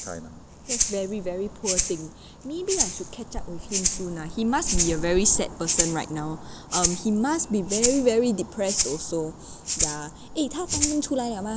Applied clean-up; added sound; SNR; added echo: none; Rattle (instrument); 3 dB; none.